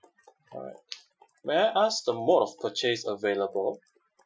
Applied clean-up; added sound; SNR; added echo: classical method Wiener filter.